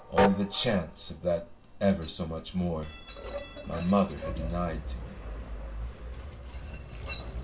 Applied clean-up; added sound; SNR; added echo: none; Train; 4 dB; reverberation time 0.2 s.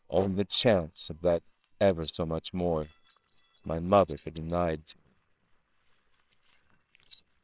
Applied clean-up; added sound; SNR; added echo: neural separator model SepFormer WHAMR!.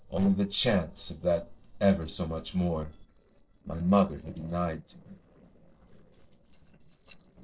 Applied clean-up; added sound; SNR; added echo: neural separator model SepFormer DNS4.